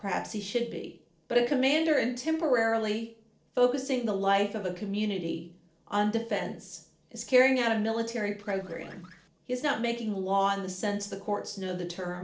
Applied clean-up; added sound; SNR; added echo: neural separator model SepFormer DNS4.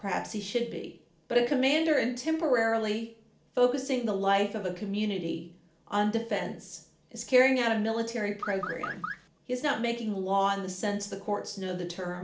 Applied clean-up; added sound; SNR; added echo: none; Car; 9 dB; reverberation time 0.4 s.